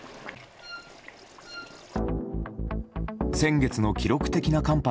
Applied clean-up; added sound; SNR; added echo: none; Wind instrument, woodwind instrument; 19 dB; none.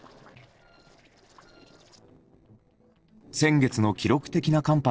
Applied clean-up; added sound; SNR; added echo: neural separator model SepFormer DNS4.